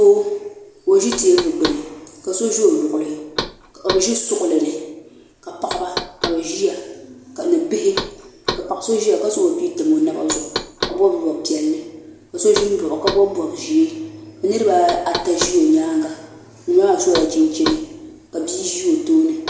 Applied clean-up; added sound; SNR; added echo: none; Knock; 12 dB; none.